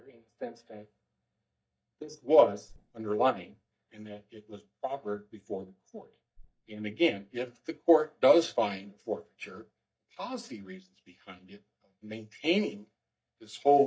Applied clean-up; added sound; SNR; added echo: neural mask model DeepFilterNet 3.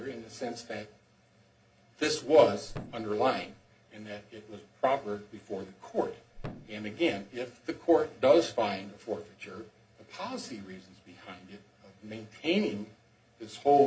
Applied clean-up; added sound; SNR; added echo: none; Thump, thud; 16 dB; reverberation time 0.4 s.